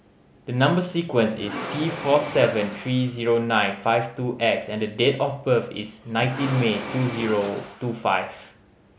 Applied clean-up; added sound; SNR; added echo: none; Engine / Mechanisms; 12 dB; none.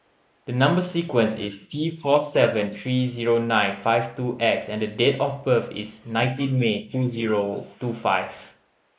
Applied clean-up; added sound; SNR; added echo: neural mask model Resemble Enhance denoiser.